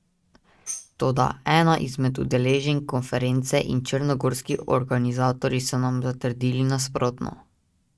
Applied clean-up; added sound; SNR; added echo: neural mask model RNNoise.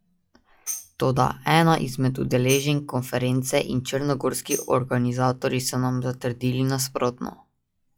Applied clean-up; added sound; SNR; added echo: classical method log-MMSE.